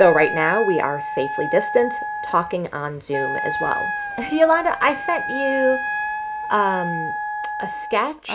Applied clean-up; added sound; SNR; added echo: none; Wind instrument, woodwind instrument; 5 dB; reverberation time 0.2 s.